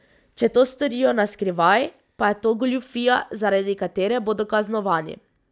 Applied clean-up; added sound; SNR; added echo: none; none; none; none.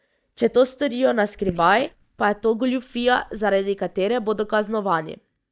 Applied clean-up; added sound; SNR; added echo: neural mask model DeepFilterNet 3.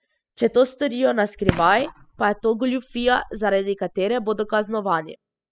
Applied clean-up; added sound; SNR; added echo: classical method spectral subtraction.